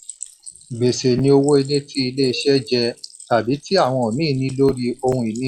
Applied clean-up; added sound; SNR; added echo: classical method log-MMSE.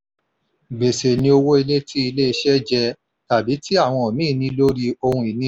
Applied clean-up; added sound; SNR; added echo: none; none; none; none.